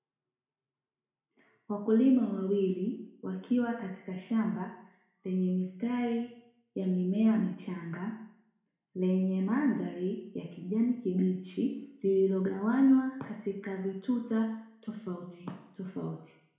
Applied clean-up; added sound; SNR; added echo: none; none; none; reverberation time 0.6 s.